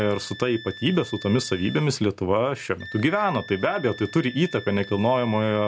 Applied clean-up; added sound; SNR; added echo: none; Wind instrument, woodwind instrument; 18 dB; none.